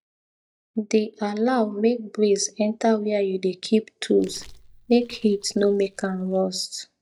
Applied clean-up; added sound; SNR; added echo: neural mask model DeepFilterNet 3.